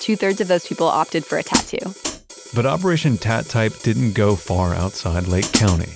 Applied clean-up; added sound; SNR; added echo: none; Hi-hat; 10 dB; none.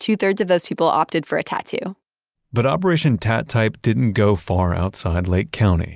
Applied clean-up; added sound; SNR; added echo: none; none; none; none.